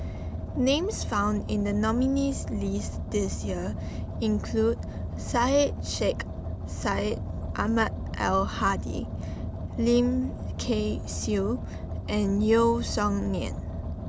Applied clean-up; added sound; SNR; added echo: none; Car; 5 dB; none.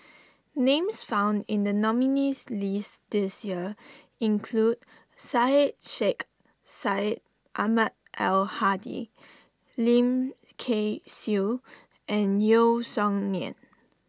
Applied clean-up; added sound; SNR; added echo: none; none; none; none.